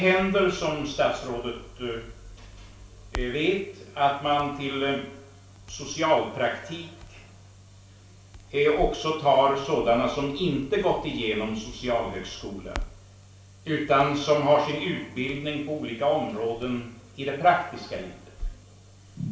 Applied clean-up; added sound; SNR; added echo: none; Crackle; 17 dB; reverberation time 0.4 s.